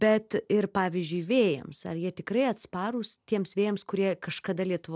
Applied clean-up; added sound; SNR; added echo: none; none; none; none.